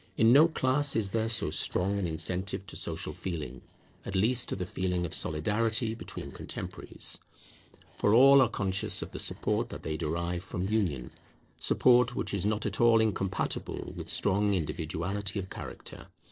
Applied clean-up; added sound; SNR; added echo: neural separator model SepFormer DNS4.